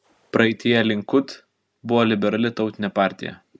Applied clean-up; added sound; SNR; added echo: none; none; none; none.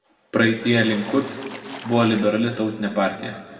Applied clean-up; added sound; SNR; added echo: none; Splash, splatter; 17 dB; reverberation time 1.7 s.